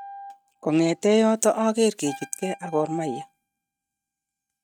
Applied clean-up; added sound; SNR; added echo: neural mask model RNNoise.